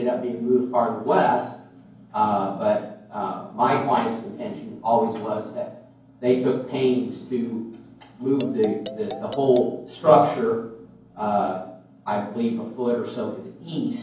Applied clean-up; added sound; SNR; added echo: none; Marimba, xylophone; 14 dB; reverberation time 0.9 s.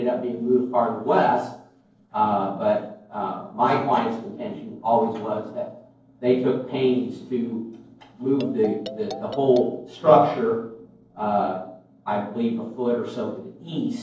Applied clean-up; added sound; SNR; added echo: neural separator model SepFormer DNS4.